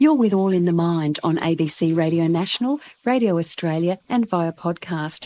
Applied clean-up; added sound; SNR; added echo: neural mask model Resemble Enhance denoiser.